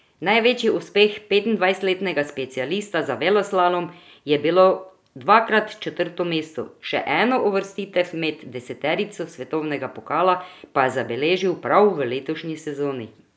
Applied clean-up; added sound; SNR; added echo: none; none; none; none.